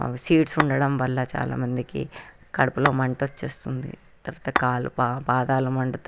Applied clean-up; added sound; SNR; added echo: none; Tap / Glass; 8 dB; none.